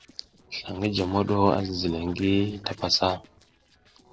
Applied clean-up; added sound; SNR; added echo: neural separator model SepFormer DNS4.